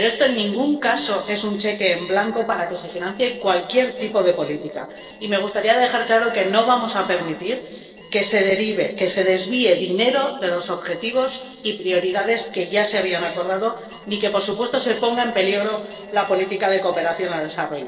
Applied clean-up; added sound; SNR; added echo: neural separator model SepFormer DNS4.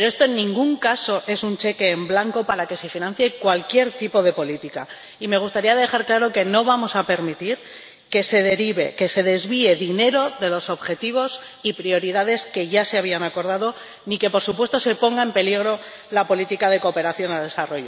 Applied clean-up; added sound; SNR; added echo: none; none; none; none.